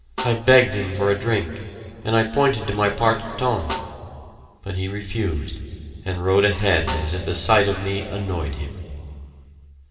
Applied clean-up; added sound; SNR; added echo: none; Snare drum; 16 dB; reverberation time 2.5 s.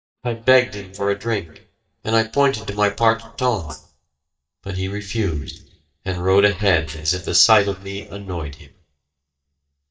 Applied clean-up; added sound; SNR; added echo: neural mask model DeepFilterNet 3.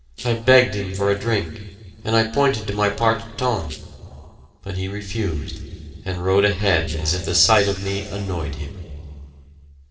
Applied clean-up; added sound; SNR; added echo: neural separator model SepFormer DNS4.